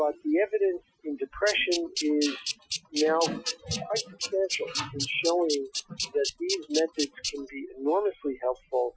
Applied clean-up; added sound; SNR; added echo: classical method Wiener filter.